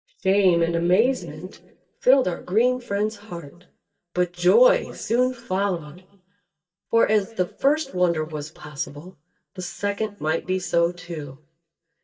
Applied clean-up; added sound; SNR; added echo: neural mask model DeepFilterNet 3.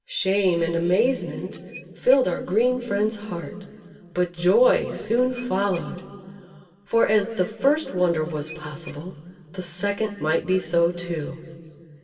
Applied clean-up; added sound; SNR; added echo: none; Squeak / Dishes, pots, and pans; 16 dB; reverberation time 2.4 s.